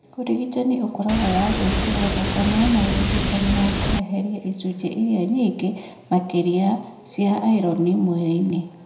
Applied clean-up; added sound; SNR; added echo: none; Water; 0 dB; reverberation time 0.8 s.